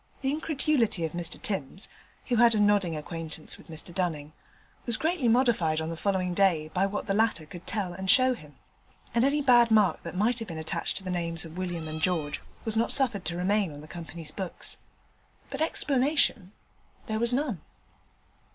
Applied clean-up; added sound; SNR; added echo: none; Meow; 16 dB; none.